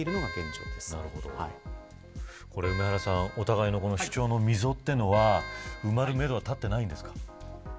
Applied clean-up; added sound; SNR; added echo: none; Keyboard (musical); 15 dB; none.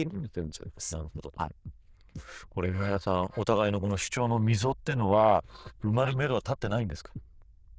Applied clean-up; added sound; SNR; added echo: neural diffusion model UNIVERSE++.